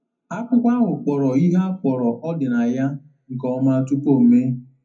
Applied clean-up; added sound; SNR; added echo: none; none; none; reverberation time 0.3 s.